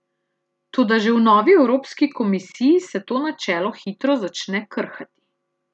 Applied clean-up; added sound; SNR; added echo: none; none; none; none.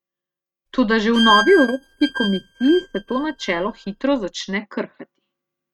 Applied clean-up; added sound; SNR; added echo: neural mask model RNNoise.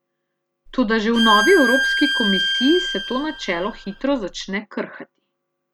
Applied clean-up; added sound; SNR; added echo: none; Bowed string instrument; 2 dB; none.